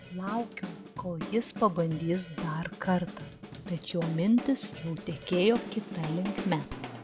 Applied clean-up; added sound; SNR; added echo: none; Drum kit; 10 dB; none.